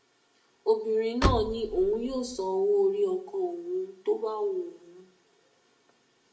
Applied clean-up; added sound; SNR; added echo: none; Slam; 1 dB; reverberation time 0.6 s.